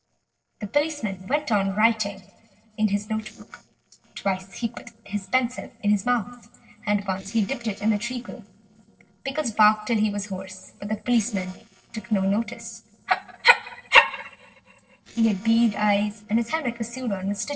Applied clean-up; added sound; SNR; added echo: neural separator model SepFormer DNS4.